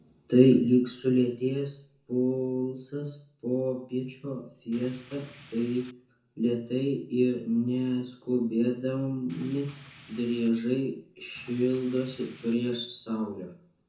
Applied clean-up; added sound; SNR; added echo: none; Rain; 20 dB; reverberation time 0.6 s.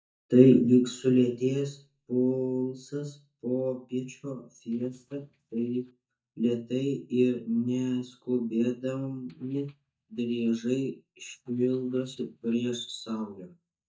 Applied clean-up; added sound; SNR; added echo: neural mask model DeepFilterNet 3.